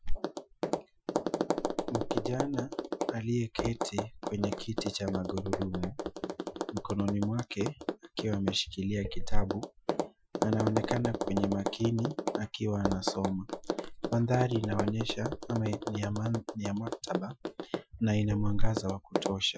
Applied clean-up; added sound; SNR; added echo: classical method Wiener filter.